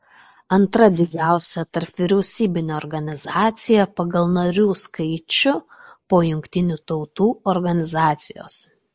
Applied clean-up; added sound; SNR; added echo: neural mask model Resemble Enhance denoiser.